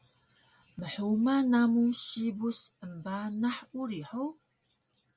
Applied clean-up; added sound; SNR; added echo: none; none; none; none.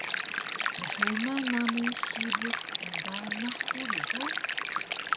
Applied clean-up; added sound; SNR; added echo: none; Stream; -4 dB; none.